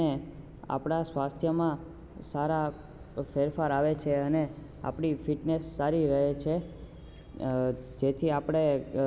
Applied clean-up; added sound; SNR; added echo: none; none; none; none.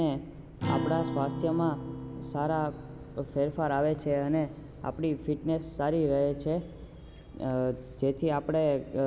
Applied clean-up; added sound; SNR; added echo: none; Acoustic guitar; 10 dB; none.